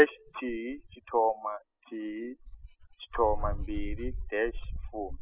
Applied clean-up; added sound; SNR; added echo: classical method spectral subtraction.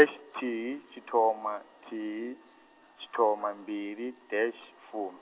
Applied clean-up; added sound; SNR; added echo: none; none; none; none.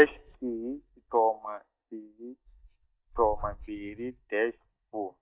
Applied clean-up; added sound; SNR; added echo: neural mask model DeepFilterNet 3.